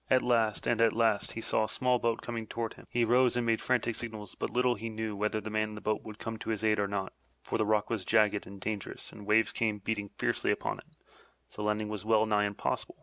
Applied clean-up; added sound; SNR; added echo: none; none; none; none.